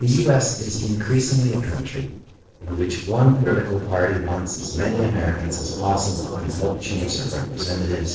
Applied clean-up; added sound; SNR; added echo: neural separator model SepFormer DNS4.